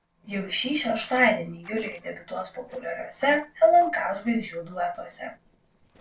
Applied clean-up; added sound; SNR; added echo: neural separator model SepFormer DNS4.